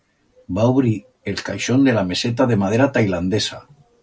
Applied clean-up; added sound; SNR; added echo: none; none; none; none.